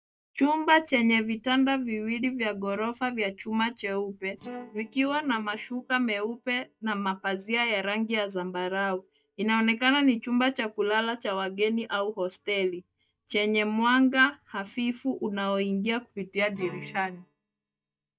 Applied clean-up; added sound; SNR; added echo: neural mask model DeepFilterNet 3.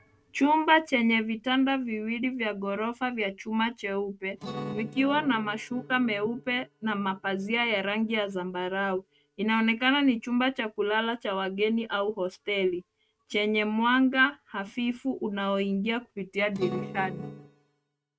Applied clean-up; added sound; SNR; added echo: neural mask model RNNoise.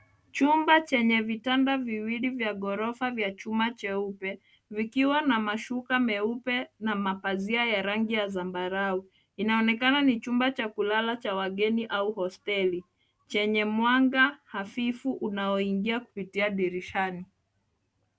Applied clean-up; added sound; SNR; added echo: none; none; none; none.